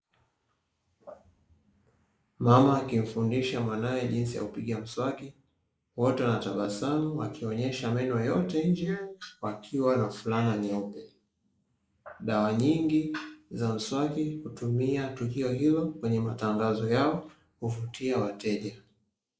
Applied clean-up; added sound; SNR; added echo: neural mask model Resemble Enhance denoiser.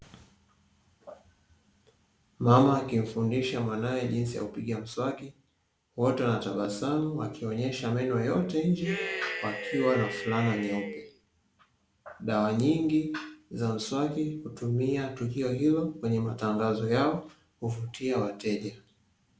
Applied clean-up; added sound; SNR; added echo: none; Cheering; 6 dB; none.